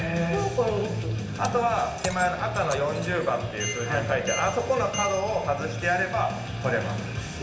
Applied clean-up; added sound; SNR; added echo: none; Shatter; 18 dB; reverberation time 0.8 s.